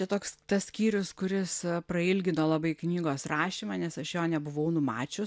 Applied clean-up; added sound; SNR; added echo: none; none; none; none.